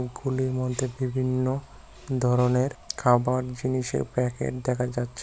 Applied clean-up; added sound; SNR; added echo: none; none; none; none.